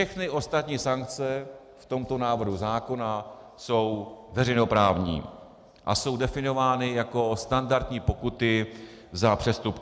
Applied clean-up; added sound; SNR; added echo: none; none; none; none.